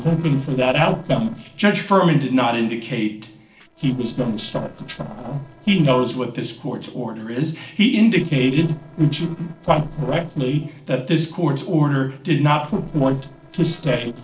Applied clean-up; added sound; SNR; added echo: neural separator model SepFormer DNS4.